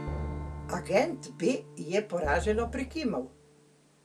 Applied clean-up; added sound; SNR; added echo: none; Strum + Drum; 8 dB; none.